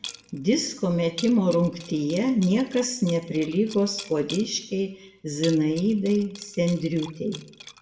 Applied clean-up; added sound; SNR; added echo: none; Liquid; 18 dB; reverberation time 0.5 s.